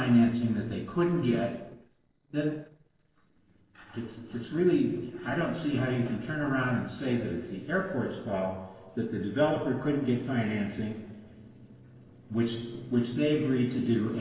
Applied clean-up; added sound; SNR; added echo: neural separator model SepFormer DNS4.